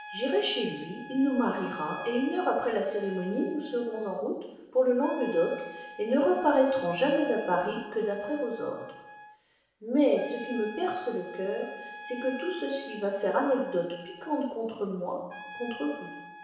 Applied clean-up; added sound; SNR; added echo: none; Trumpet; 15 dB; reverberation time 0.9 s.